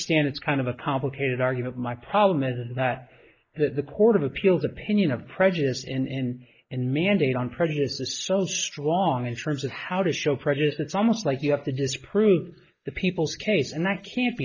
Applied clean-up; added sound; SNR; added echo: neural mask model Resemble Enhance denoiser.